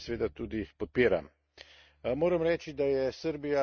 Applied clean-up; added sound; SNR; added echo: neural mask model RNNoise.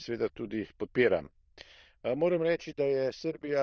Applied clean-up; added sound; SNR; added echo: neural diffusion model UNIVERSE++.